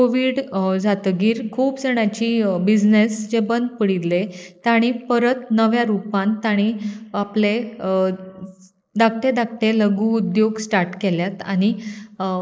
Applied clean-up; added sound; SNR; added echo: neural mask model Resemble Enhance denoiser.